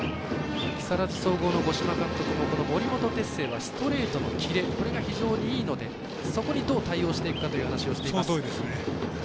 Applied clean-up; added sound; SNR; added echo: none; Chirp, tweet; 20 dB; none.